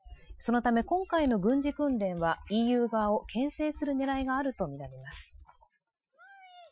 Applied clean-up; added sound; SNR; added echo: classical method Wiener filter.